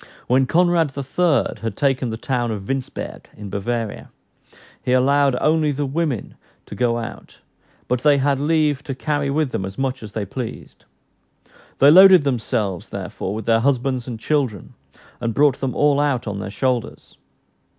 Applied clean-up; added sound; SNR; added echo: none; none; none; none.